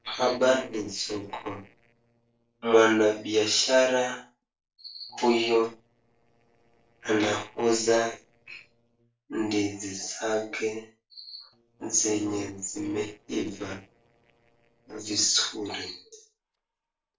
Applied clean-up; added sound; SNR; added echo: neural separator model SepFormer DNS4.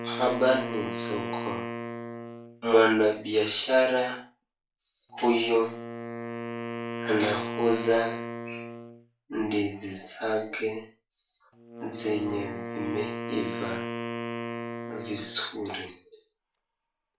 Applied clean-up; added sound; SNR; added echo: none; Wind instrument, woodwind instrument; 8 dB; reverberation time 0.3 s.